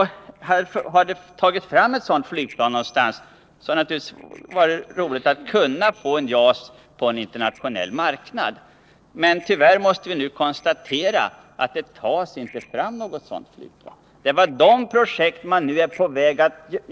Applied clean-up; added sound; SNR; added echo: neural separator model SepFormer DNS4.